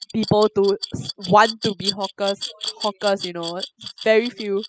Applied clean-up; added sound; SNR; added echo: classical method spectral subtraction.